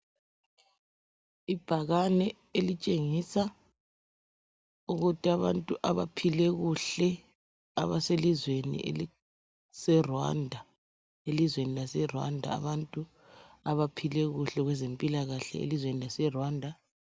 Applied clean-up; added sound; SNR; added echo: none; none; none; none.